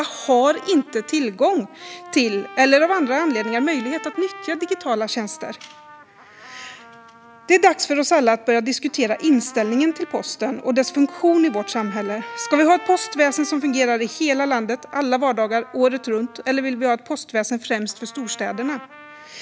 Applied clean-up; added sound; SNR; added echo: none; Trumpet; 19 dB; none.